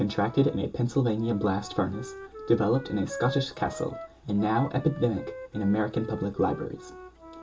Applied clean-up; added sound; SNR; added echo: none; Wind instrument, woodwind instrument; 14 dB; reverberation time 0.2 s.